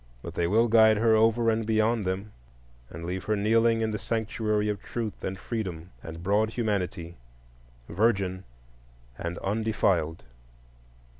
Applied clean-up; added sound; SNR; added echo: none; none; none; none.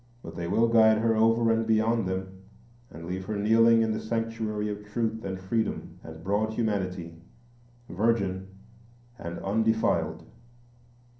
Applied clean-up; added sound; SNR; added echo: none; none; none; reverberation time 0.6 s.